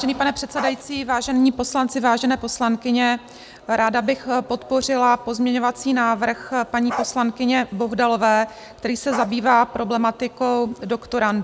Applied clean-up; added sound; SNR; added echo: none; Bark; 11 dB; none.